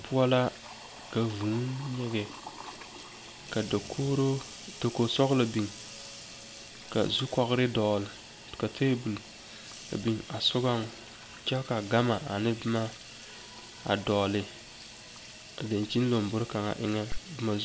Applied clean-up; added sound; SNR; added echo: none; Sink (filling or washing) / Water tap, faucet; 16 dB; none.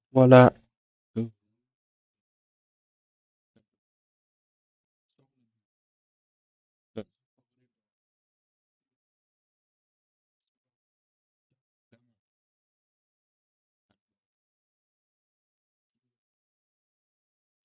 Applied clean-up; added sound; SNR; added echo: neural mask model DeepFilterNet 3.